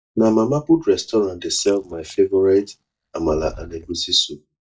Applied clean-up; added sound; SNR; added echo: neural mask model DeepFilterNet 3.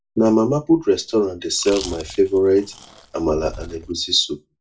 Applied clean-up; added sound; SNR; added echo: none; Chewing, mastication; 16 dB; reverberation time 0.2 s.